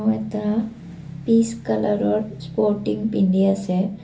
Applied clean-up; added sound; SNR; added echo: none; Motorcycle / Engine; 17 dB; reverberation time 0.3 s.